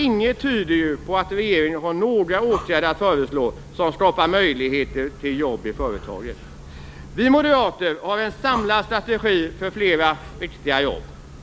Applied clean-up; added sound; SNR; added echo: none; Breathing; 16 dB; none.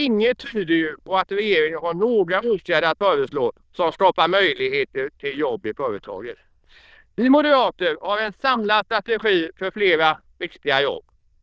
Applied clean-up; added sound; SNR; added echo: neural diffusion model UNIVERSE++.